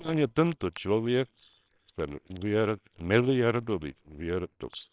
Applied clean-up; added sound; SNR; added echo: neural separator model SepFormer WHAMR!.